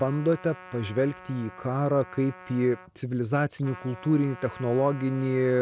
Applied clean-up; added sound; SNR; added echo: none; Trumpet; 19 dB; none.